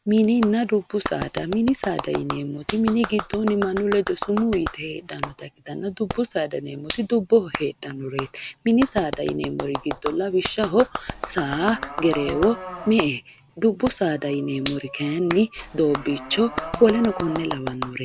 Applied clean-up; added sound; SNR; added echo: none; Livestock, farm animals, working animals + Clapping; 10 dB; none.